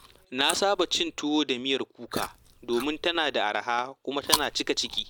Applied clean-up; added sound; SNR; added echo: none; Chewing, mastication; 10 dB; none.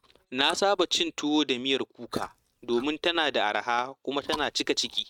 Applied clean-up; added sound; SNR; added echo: neural mask model RNNoise.